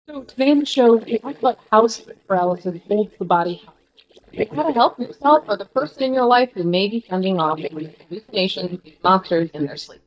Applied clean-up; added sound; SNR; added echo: neural mask model DeepFilterNet 3.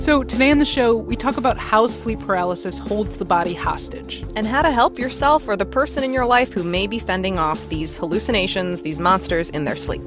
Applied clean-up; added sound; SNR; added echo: none; none; none; none.